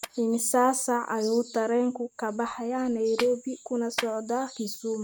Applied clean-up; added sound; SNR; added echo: neural mask model RNNoise.